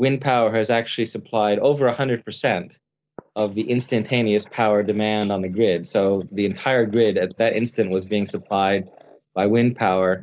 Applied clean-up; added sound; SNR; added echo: neural mask model Resemble Enhance denoiser.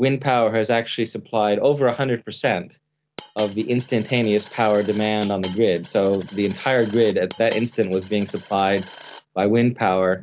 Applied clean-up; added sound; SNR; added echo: none; Coin (dropping); 20 dB; none.